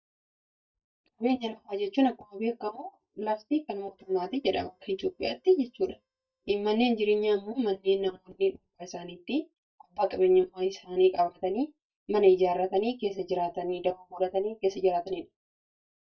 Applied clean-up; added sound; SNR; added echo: neural mask model DeepFilterNet 3.